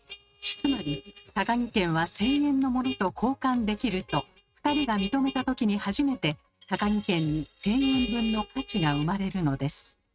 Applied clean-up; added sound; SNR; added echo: neural mask model RNNoise.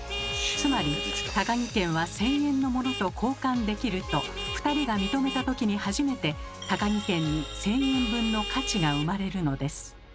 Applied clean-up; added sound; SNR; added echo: none; Vehicle horn, car horn, honking; 10 dB; none.